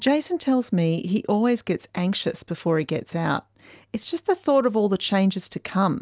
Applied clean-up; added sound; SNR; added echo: none; none; none; none.